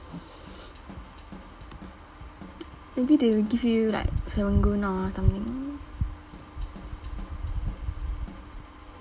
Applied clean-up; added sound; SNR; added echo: none; Drum kit; 19 dB; none.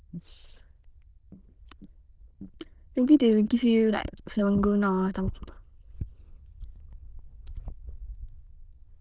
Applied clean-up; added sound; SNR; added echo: neural diffusion model UNIVERSE++.